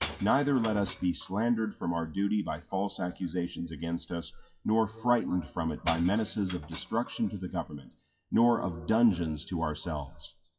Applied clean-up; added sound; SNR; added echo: classical method WPE with log-MMSE.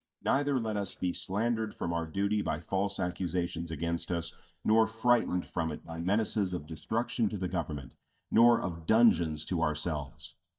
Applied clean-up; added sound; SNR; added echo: neural mask model DeepFilterNet 3.